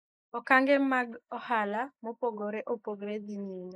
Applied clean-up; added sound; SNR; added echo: neural mask model Resemble Enhance denoiser.